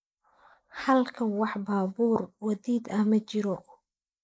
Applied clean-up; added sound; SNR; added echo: neural mask model Resemble Enhance denoiser.